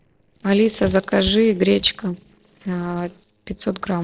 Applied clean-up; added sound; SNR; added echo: neural separator model SepFormer DNS4.